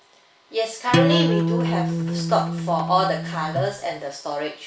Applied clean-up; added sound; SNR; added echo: none; Acoustic guitar; -2 dB; reverberation time 0.4 s.